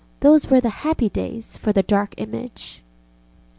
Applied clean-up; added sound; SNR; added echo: none; none; none; none.